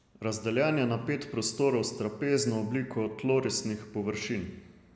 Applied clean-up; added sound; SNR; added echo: none; none; none; none.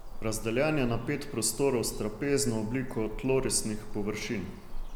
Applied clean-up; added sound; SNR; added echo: none; Bird vocalization, bird call, bird song; 7 dB; none.